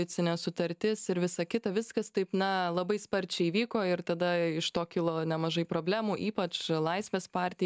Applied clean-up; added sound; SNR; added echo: none; none; none; none.